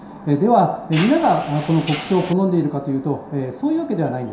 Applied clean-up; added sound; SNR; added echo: none; Mechanisms; 15 dB; reverberation time 0.7 s.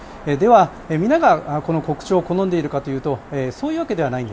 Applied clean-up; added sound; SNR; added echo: none; none; none; none.